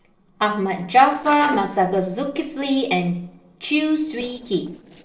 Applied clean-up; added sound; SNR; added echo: neural separator model SepFormer DNS4.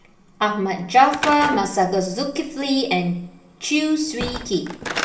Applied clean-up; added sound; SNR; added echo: none; Slam / Wood; 12 dB; reverberation time 0.8 s.